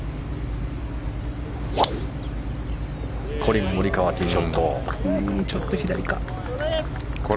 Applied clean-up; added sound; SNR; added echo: none; none; none; none.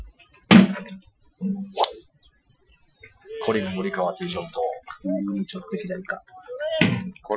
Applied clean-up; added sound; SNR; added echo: classical method Wiener filter.